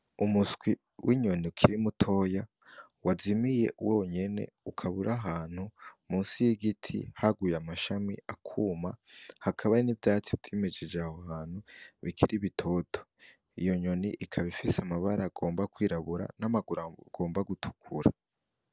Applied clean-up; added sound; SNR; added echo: none; none; none; none.